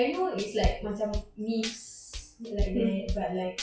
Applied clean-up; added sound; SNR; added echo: classical method WPE with log-MMSE.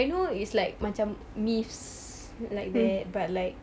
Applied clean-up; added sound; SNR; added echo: none; none; none; none.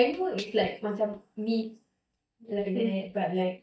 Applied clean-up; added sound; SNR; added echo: neural mask model DeepFilterNet 3.